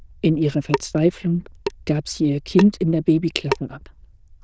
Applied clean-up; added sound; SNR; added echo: neural diffusion model UNIVERSE++.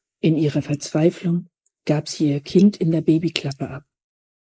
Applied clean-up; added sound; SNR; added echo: neural mask model Resemble Enhance denoiser.